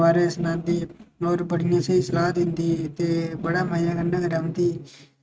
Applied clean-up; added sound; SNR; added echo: neural mask model RNNoise.